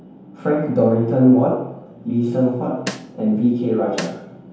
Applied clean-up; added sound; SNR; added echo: none; Snare drum; 12 dB; reverberation time 0.8 s.